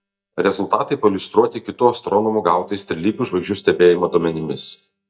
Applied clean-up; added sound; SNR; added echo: neural mask model DeepFilterNet 3.